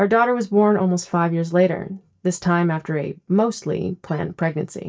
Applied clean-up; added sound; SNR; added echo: neural mask model DeepFilterNet 3.